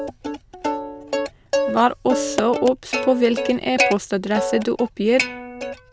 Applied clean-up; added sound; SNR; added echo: none; Plucked string instrument; 4 dB; none.